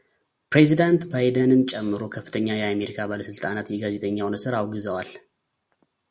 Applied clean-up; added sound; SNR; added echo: none; none; none; none.